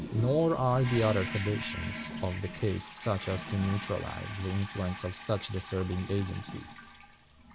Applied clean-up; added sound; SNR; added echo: none; Toilet flush; 10 dB; none.